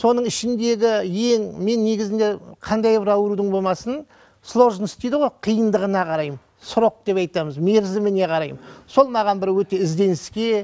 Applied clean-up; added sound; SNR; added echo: none; none; none; none.